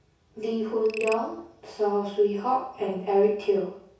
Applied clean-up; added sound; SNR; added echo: none; Frog; 17 dB; reverberation time 0.6 s.